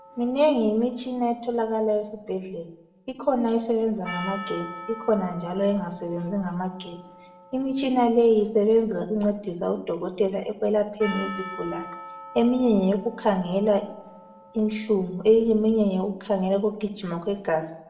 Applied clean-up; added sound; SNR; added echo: none; Percussion; 18 dB; reverberation time 0.6 s.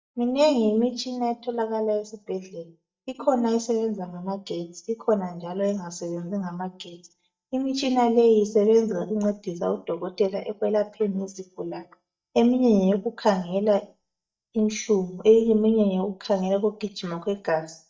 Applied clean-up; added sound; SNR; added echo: neural mask model DeepFilterNet 3.